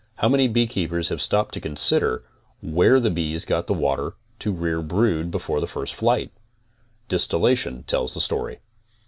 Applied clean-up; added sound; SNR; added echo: none; none; none; none.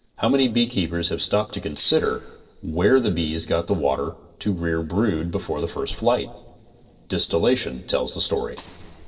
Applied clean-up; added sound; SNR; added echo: neural separator model SepFormer DNS4.